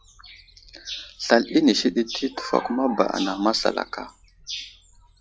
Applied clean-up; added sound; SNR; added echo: classical method log-MMSE.